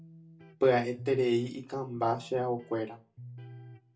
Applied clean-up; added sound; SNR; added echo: none; Electric guitar; 17 dB; reverberation time 0.2 s.